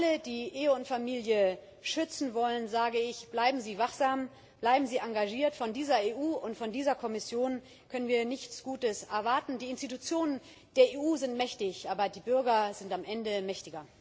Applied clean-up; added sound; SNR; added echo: none; none; none; none.